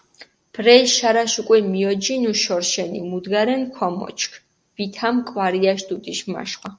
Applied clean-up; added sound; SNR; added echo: none; none; none; none.